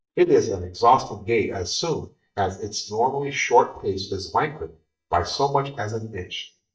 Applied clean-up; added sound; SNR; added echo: neural mask model DeepFilterNet 3.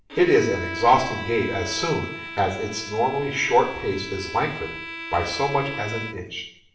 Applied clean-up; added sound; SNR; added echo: none; Bowed string instrument; 10 dB; reverberation time 0.6 s.